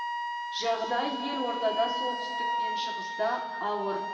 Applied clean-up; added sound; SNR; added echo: none; Wind instrument, woodwind instrument; 1 dB; reverberation time 2.4 s.